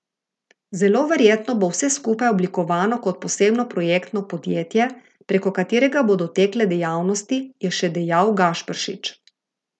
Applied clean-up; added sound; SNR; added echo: none; none; none; none.